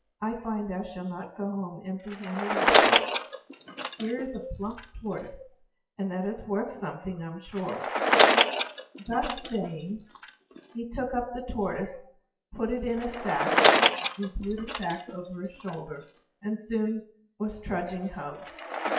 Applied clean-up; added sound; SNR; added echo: classical method WPE with log-MMSE.